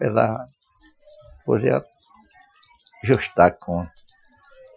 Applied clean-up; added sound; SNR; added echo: classical method Wiener filter.